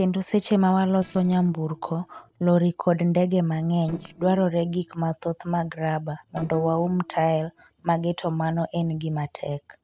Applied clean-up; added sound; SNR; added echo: neural separator model SepFormer DNS4.